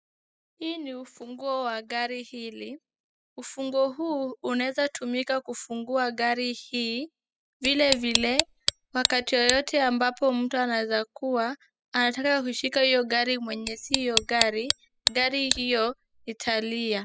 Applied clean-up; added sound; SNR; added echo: classical method spectral subtraction.